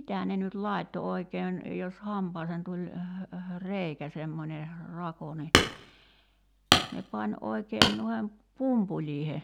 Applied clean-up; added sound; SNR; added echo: none; Hammer; -4 dB; none.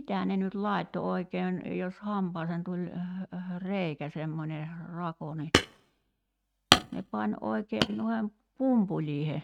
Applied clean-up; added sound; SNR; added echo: neural mask model RNNoise.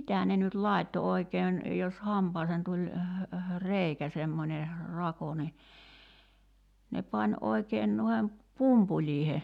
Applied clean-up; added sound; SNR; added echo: none; none; none; none.